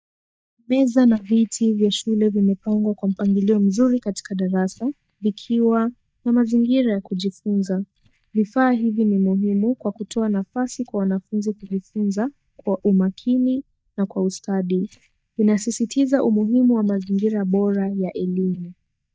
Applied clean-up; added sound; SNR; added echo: neural mask model DeepFilterNet 3.